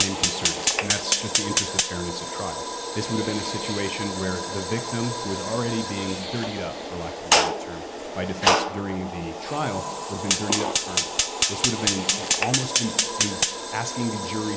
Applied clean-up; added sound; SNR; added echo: none; Fire; -4 dB; none.